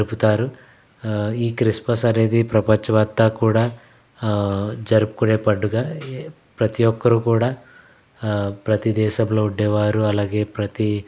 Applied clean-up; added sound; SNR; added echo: none; Tambourine; 15 dB; none.